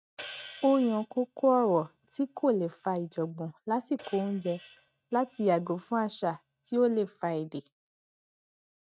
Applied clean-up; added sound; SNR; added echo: neural mask model RNNoise.